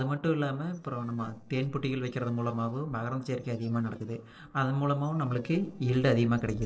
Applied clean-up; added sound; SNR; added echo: neural separator model SepFormer DNS4.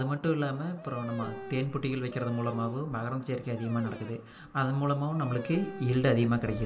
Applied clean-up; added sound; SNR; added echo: none; Dog; 16 dB; reverberation time 1.4 s.